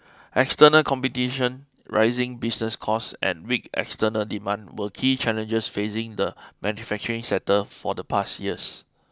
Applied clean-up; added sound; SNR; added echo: none; none; none; none.